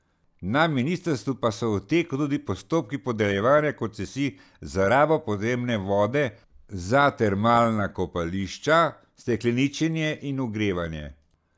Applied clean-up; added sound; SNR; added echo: none; none; none; none.